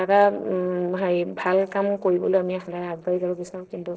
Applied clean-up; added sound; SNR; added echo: neural separator model SepFormer DNS4.